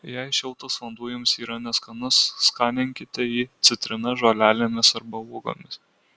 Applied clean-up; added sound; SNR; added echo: none; none; none; none.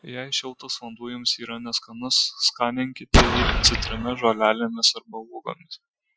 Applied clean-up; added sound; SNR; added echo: classical method Wiener filter.